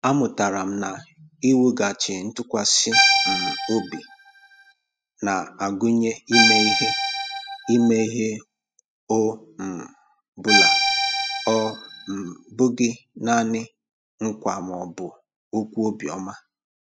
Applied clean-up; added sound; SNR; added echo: classical method spectral subtraction.